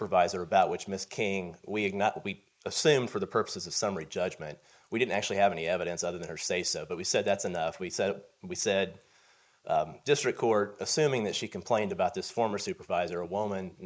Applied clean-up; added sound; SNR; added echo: neural mask model Resemble Enhance denoiser.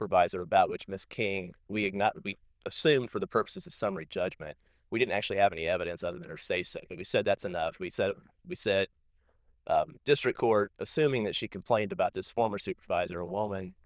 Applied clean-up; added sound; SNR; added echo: neural diffusion model UNIVERSE++.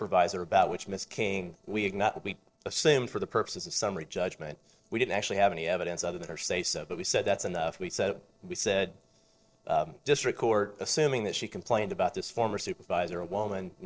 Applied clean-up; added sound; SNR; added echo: neural separator model SepFormer DNS4.